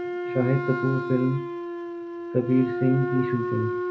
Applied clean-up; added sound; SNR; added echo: none; Wind instrument, woodwind instrument; 4 dB; reverberation time 0.3 s.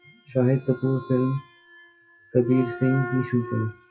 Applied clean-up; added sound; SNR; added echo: classical method WPE with log-MMSE.